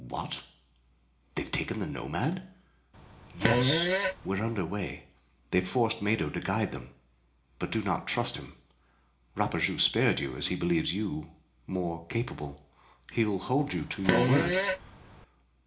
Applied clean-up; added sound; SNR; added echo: none; Fart; -2 dB; reverberation time 0.4 s.